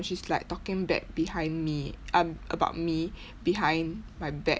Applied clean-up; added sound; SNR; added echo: none; none; none; none.